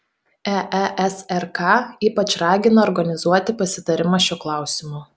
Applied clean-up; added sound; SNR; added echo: none; none; none; none.